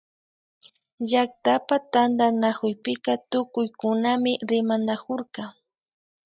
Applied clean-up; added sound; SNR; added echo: neural mask model DeepFilterNet 3.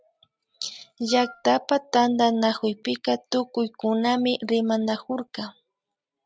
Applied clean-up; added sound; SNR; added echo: none; Wind instrument, woodwind instrument; 19 dB; none.